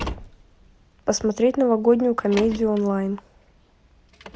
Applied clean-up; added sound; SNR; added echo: none; Car; 16 dB; none.